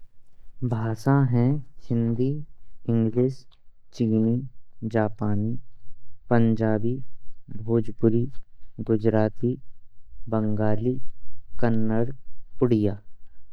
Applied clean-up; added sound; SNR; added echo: neural mask model DeepFilterNet 3.